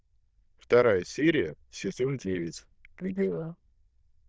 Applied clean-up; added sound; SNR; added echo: neural diffusion model UNIVERSE++.